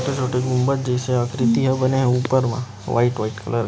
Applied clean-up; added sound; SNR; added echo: none; Brass instrument; 3 dB; none.